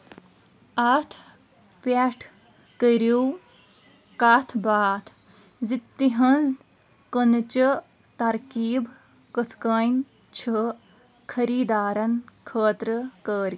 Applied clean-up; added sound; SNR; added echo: none; none; none; none.